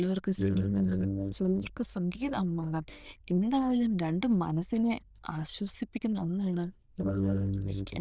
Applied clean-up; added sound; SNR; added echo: neural diffusion model UNIVERSE++.